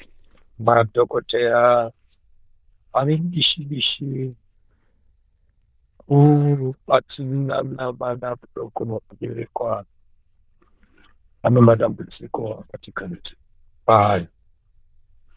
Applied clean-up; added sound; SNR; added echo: neural diffusion model UNIVERSE++.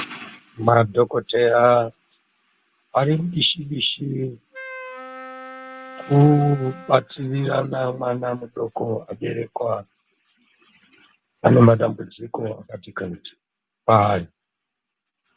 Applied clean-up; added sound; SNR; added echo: none; Wind instrument, woodwind instrument; 17 dB; none.